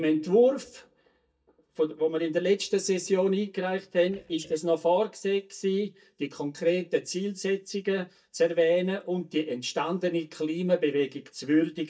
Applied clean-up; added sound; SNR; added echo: neural mask model DeepFilterNet 3.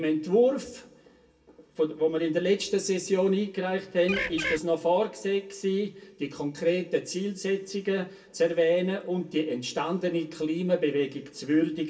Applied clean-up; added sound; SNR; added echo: none; Bird; 3 dB; reverberation time 0.2 s.